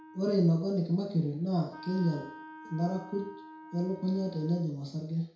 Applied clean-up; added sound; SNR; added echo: none; Wind instrument, woodwind instrument; 18 dB; reverberation time 0.6 s.